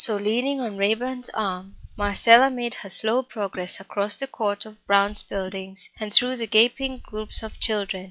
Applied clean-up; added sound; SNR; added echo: classical method log-MMSE.